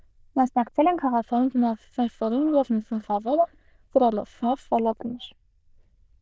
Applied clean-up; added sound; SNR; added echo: neural diffusion model UNIVERSE++.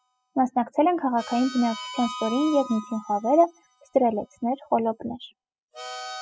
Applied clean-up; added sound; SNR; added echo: classical method spectral subtraction.